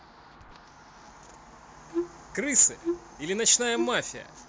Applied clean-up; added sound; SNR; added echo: none; Wind instrument, woodwind instrument; 5 dB; none.